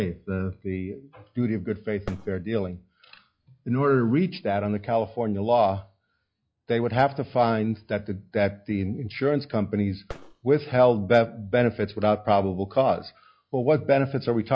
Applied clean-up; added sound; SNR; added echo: classical method log-MMSE.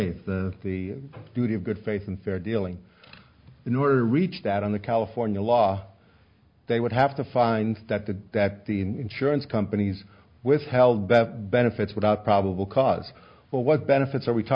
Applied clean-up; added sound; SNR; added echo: none; none; none; none.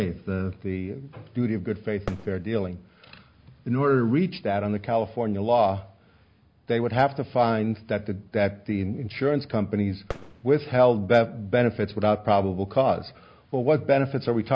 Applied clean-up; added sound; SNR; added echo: none; Fireworks; 19 dB; none.